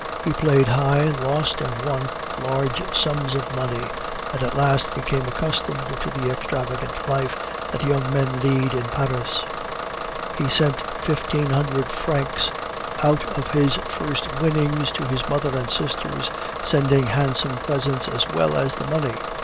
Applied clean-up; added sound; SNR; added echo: none; Bus / Engine; 6 dB; none.